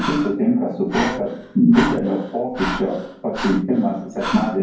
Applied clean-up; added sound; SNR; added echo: none; Breathing; 10 dB; reverberation time 0.9 s.